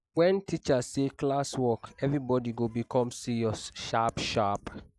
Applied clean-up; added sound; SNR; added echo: none; none; none; none.